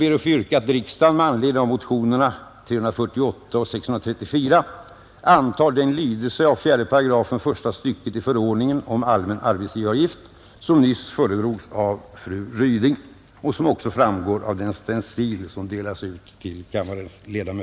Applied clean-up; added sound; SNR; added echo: none; none; none; none.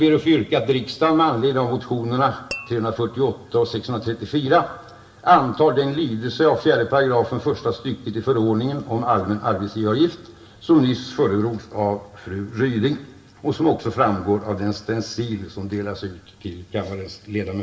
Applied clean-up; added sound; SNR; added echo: none; Tap / Glass; 17 dB; reverberation time 0.6 s.